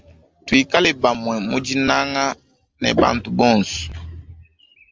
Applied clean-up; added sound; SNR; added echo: none; none; none; none.